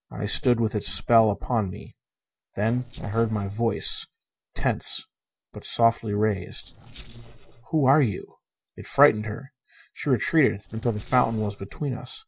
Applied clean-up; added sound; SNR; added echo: neural separator model SepFormer DNS4.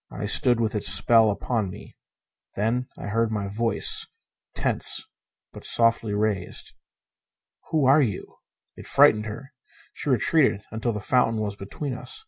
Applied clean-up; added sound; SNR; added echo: none; none; none; none.